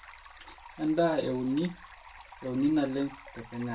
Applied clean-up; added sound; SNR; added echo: none; Stream; 18 dB; reverberation time 0.2 s.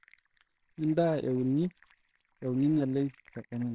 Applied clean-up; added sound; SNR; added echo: neural separator model SepFormer WHAMR!.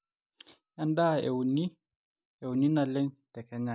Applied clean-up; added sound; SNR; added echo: none; none; none; none.